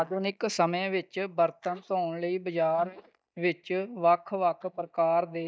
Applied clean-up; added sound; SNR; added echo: neural mask model DeepFilterNet 3.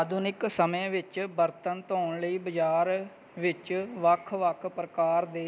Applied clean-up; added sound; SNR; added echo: none; none; none; none.